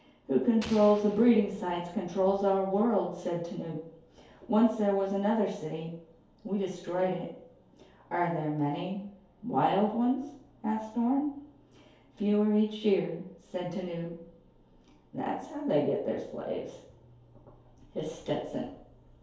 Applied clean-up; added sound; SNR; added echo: none; Explosion; 16 dB; reverberation time 2.4 s.